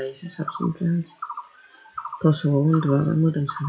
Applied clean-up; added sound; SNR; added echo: classical method WPE with log-MMSE.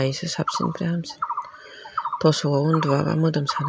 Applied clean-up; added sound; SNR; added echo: none; none; none; none.